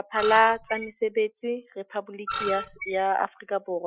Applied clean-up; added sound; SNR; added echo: classical method Wiener filter.